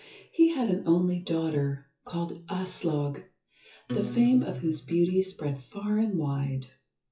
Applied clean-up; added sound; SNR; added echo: classical method WPE with log-MMSE.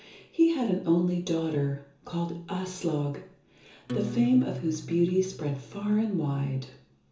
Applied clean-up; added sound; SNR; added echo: none; Acoustic guitar; 9 dB; reverberation time 0.7 s.